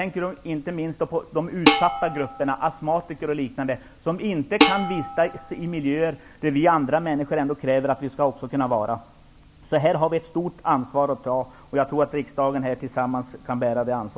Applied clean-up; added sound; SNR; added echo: none; Dishes, pots, and pans; 2 dB; none.